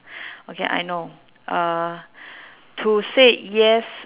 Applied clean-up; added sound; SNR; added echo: none; none; none; none.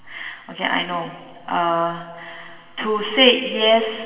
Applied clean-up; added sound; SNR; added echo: none; none; none; reverberation time 2.2 s.